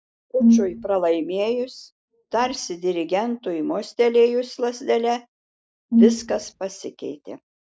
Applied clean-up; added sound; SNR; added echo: neural mask model Resemble Enhance denoiser.